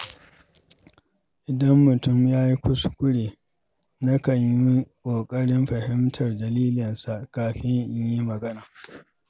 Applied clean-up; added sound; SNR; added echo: none; none; none; none.